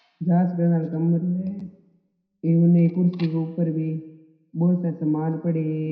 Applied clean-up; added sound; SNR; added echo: none; none; none; reverberation time 0.9 s.